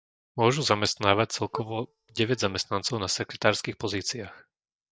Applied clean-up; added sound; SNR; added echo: neural mask model DeepFilterNet 3.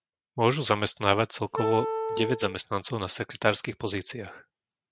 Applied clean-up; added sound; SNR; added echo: neural mask model RNNoise.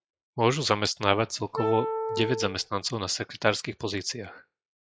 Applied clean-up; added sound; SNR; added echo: classical method log-MMSE.